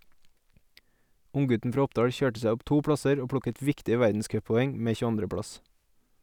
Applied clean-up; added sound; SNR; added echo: none; none; none; none.